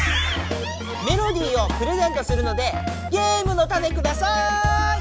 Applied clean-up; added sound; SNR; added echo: none; none; none; none.